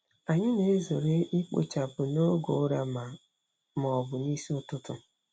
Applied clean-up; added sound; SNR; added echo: none; none; none; none.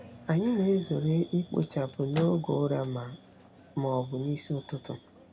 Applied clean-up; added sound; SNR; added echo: none; Microwave oven; 18 dB; none.